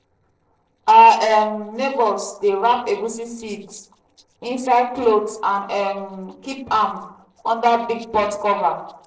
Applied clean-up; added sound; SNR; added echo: neural separator model SepFormer DNS4.